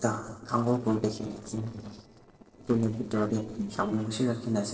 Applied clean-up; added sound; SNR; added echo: neural separator model SepFormer DNS4.